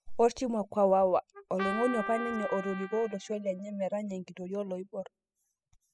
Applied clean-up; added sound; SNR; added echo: classical method spectral subtraction.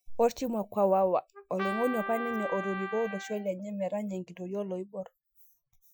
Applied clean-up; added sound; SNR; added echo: classical method Wiener filter.